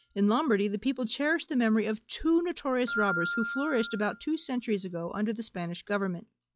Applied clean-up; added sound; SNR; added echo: classical method log-MMSE.